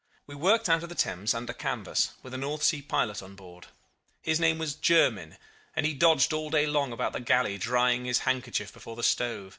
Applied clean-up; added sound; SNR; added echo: none; none; none; none.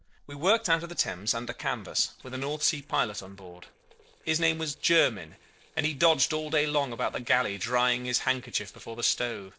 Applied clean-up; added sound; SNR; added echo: neural separator model SepFormer DNS4.